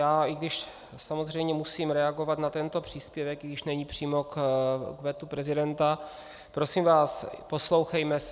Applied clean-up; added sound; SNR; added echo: none; none; none; none.